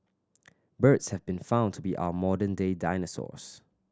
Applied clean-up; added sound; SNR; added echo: none; none; none; none.